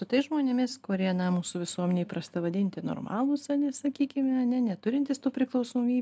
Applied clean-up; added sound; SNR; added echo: none; none; none; none.